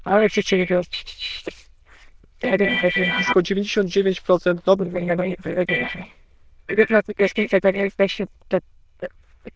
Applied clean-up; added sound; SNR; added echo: neural diffusion model UNIVERSE++.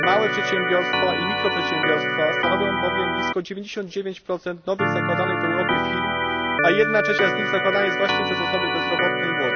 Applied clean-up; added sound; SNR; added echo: none; Organ; -2 dB; none.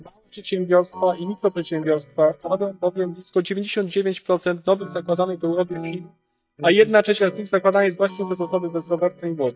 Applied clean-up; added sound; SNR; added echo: neural mask model DeepFilterNet 3.